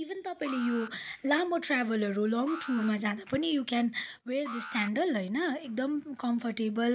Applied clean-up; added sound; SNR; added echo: none; Alarm; 16 dB; none.